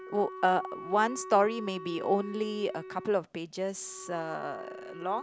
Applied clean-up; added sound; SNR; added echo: none; Wind instrument, woodwind instrument; 13 dB; none.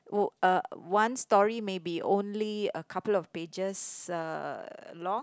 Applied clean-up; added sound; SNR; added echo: none; none; none; none.